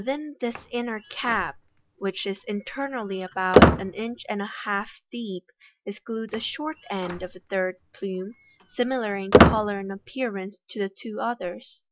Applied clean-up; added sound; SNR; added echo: none; Squeak; -5 dB; none.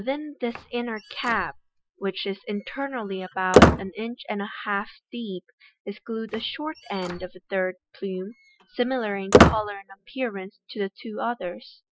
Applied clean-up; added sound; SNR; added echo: classical method spectral subtraction.